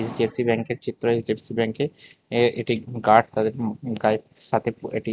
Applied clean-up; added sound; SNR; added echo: none; none; none; none.